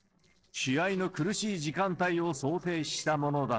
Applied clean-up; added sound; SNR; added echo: neural separator model SepFormer DNS4.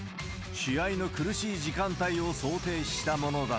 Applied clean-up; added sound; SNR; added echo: none; Keyboard (musical); 16 dB; none.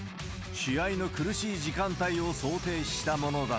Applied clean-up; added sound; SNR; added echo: none; none; none; none.